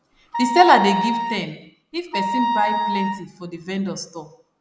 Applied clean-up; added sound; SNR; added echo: none; Wind instrument, woodwind instrument; 1 dB; none.